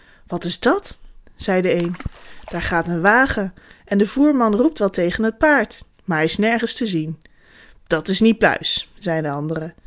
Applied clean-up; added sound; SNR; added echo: none; Water / Splash, splatter; 16 dB; none.